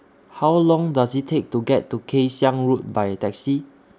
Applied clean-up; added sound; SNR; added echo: none; none; none; none.